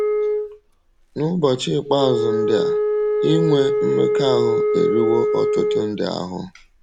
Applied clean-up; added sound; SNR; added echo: none; Wind instrument, woodwind instrument; -2 dB; none.